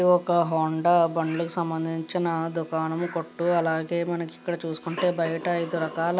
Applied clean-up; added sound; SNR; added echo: none; none; none; none.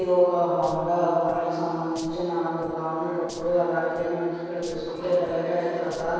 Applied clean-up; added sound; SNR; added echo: neural separator model SepFormer DNS4.